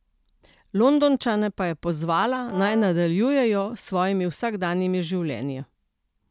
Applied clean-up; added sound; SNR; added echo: none; Brass instrument; 15 dB; none.